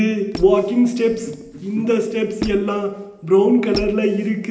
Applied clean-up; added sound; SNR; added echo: none; Squeak; 16 dB; reverberation time 0.9 s.